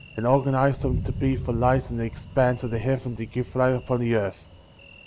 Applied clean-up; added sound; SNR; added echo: none; Thunder; 10 dB; none.